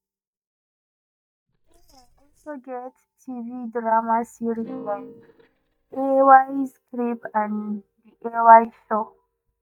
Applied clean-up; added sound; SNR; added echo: neural mask model DeepFilterNet 3.